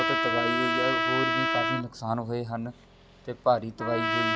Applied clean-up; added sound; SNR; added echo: none; Trumpet; -2 dB; none.